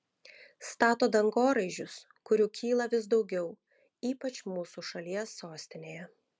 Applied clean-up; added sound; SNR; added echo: none; none; none; none.